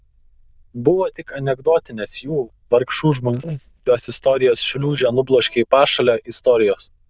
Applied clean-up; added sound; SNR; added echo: neural diffusion model UNIVERSE++.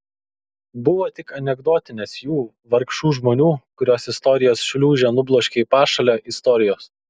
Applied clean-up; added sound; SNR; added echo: none; none; none; none.